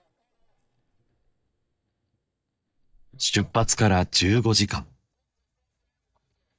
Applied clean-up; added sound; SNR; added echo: neural mask model DeepFilterNet 3.